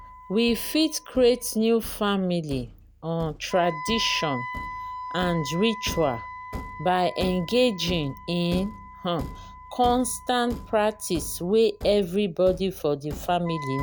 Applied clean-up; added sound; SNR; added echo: none; Wind instrument, woodwind instrument + Thump, thud; 12 dB; none.